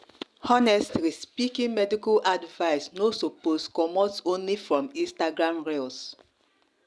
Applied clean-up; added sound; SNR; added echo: none; none; none; none.